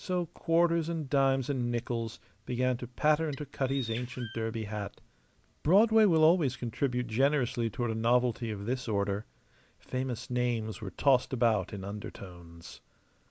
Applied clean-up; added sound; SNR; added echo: none; Bird; 16 dB; none.